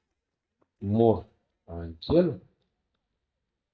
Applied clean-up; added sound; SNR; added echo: neural mask model DeepFilterNet 3.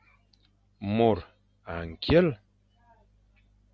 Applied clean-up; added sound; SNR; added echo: none; none; none; none.